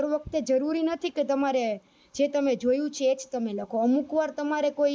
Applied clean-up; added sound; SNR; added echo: neural mask model Resemble Enhance denoiser.